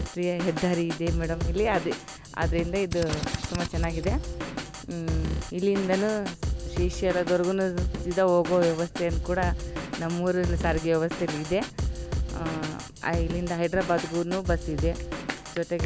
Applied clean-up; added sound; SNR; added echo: none; Drill + Drum kit; 4 dB; none.